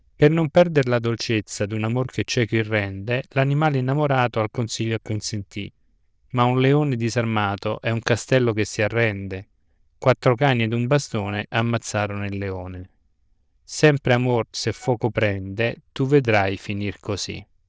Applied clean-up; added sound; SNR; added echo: neural diffusion model UNIVERSE++.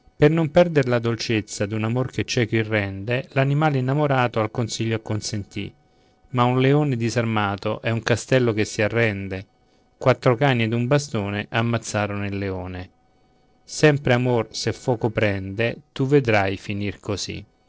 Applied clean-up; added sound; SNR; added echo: neural separator model SepFormer DNS4.